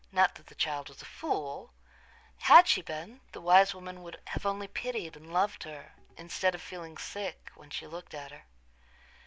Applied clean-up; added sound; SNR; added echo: none; none; none; none.